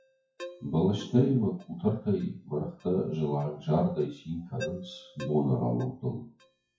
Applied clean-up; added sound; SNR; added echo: classical method WPE with log-MMSE.